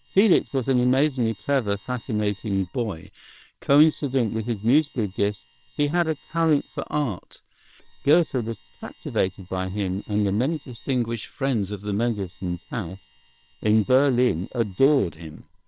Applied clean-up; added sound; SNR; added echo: neural separator model SepFormer WHAM!.